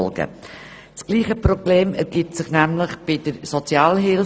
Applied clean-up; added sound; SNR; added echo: none; none; none; none.